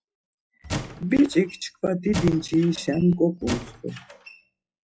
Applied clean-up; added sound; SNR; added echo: classical method log-MMSE.